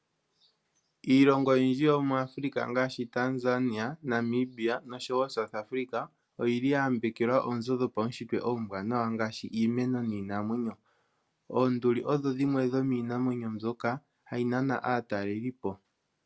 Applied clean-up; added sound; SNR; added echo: none; none; none; none.